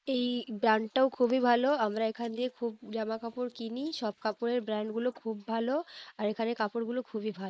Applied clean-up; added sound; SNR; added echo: neural mask model Resemble Enhance denoiser.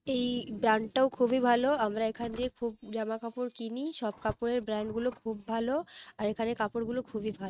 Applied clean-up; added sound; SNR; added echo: neural mask model RNNoise.